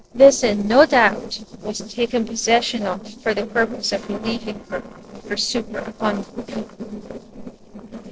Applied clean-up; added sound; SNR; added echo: neural separator model SepFormer DNS4.